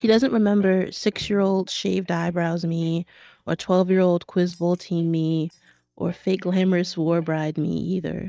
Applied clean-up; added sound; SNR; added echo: neural mask model DeepFilterNet 3.